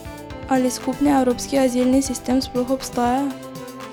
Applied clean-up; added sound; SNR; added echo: none; Organ; 13 dB; none.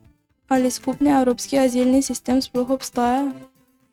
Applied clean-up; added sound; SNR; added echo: neural mask model RNNoise.